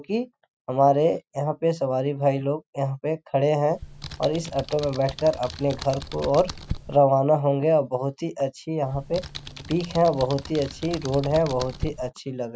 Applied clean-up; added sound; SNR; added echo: none; Computer keyboard; 12 dB; none.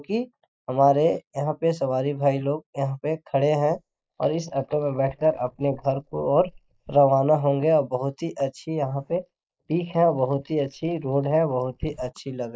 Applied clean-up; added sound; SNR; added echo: neural mask model Resemble Enhance denoiser.